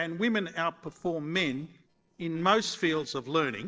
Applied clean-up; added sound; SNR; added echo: neural separator model SepFormer DNS4.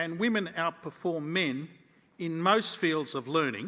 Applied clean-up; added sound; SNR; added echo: none; none; none; none.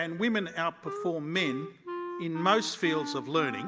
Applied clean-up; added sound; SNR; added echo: none; Wind instrument, woodwind instrument; 9 dB; none.